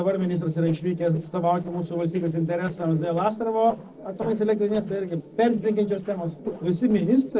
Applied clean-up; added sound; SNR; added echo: neural separator model SepFormer DNS4.